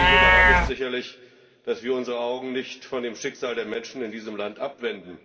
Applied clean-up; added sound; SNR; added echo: none; Livestock, farm animals, working animals; -5 dB; reverberation time 2.3 s.